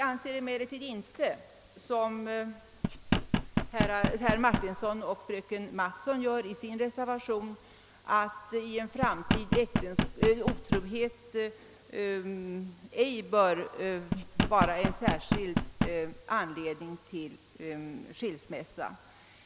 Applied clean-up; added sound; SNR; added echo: none; Knock; -2 dB; none.